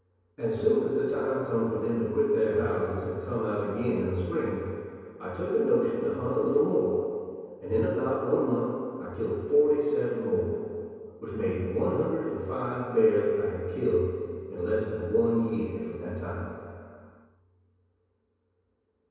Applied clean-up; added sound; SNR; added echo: none; none; none; reverberation time 2.2 s.